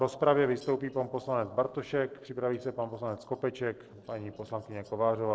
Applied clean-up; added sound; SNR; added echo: neural separator model SepFormer DNS4.